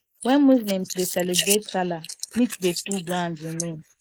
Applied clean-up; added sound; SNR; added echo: neural mask model Resemble Enhance denoiser.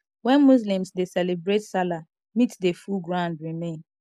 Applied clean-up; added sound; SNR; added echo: none; none; none; none.